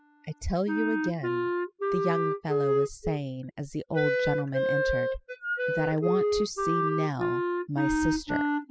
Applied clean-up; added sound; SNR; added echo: classical method spectral subtraction.